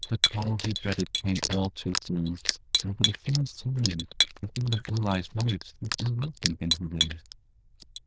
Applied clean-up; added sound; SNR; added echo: neural diffusion model UNIVERSE++.